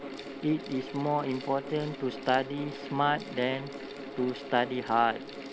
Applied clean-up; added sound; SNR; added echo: none; Mechanical fan; 10 dB; none.